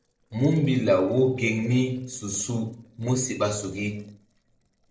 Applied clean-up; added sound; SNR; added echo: neural separator model SepFormer DNS4.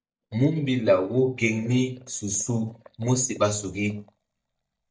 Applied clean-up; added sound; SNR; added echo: neural mask model DeepFilterNet 3.